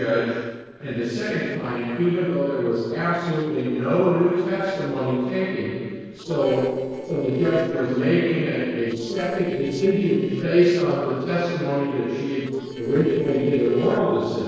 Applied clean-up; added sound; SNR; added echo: neural separator model SepFormer DNS4.